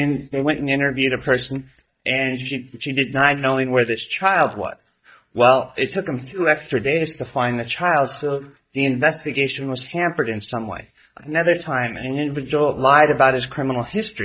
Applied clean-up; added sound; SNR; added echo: neural mask model DeepFilterNet 3.